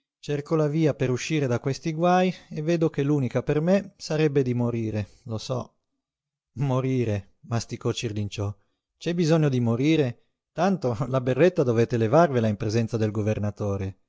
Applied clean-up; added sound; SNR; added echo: none; none; none; none.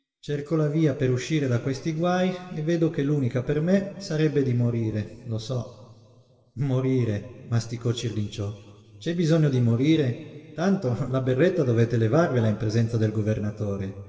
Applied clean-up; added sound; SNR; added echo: none; none; none; reverberation time 2.2 s.